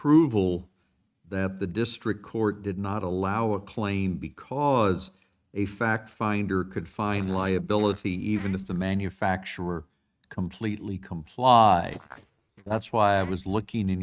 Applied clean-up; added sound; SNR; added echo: neural mask model RNNoise.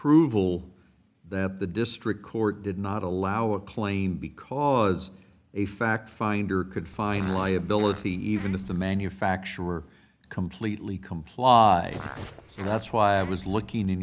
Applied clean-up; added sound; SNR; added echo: none; Fart; 16 dB; none.